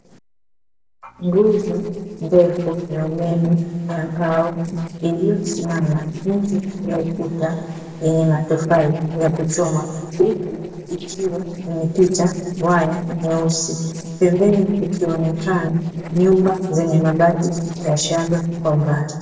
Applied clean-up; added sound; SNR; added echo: neural separator model SepFormer DNS4.